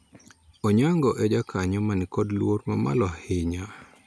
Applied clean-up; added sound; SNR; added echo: none; none; none; none.